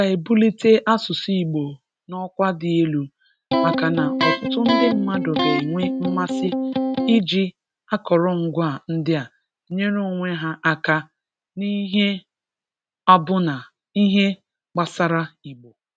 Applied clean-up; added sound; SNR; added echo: neural mask model RNNoise.